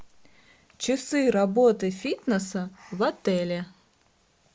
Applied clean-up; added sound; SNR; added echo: none; none; none; none.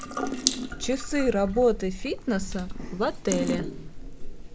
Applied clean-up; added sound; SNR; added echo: none; Drip / Sink (filling or washing) / Water tap, faucet; 3 dB; none.